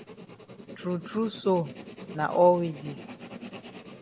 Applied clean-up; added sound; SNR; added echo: none; Writing; 15 dB; none.